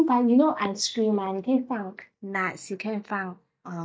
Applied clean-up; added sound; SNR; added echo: neural mask model DeepFilterNet 3.